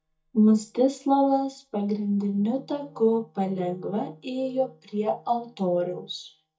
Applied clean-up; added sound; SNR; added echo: neural mask model DeepFilterNet 3.